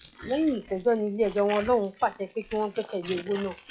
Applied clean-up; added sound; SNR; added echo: classical method log-MMSE.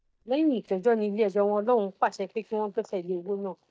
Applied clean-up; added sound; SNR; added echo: neural mask model DeepFilterNet 3.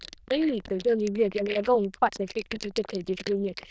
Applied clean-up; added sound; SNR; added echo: neural diffusion model UNIVERSE++.